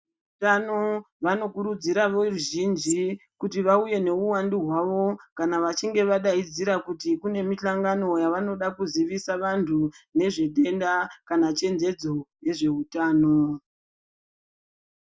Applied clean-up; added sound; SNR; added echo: neural mask model DeepFilterNet 3.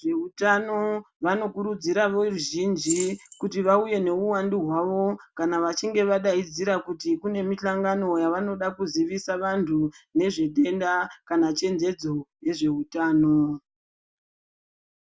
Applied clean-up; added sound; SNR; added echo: none; Rattle / Keys jangling; 13 dB; none.